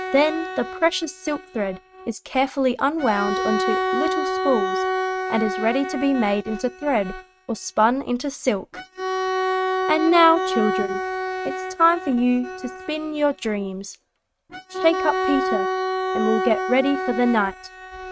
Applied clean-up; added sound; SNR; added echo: neural mask model RNNoise.